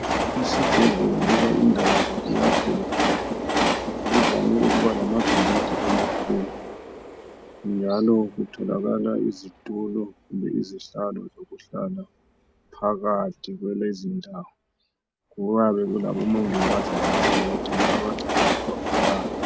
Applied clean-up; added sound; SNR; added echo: none; Train; 0 dB; none.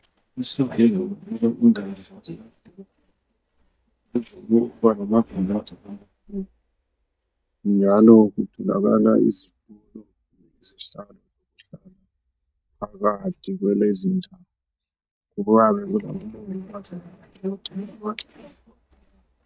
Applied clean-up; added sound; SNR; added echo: neural mask model DeepFilterNet 3.